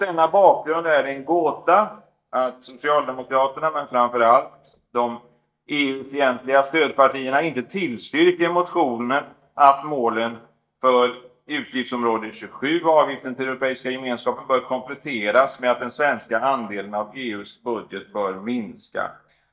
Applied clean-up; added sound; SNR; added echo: neural mask model DeepFilterNet 3.